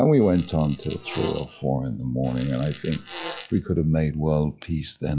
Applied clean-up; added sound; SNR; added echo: classical method log-MMSE.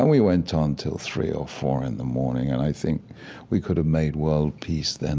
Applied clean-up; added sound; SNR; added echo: none; none; none; none.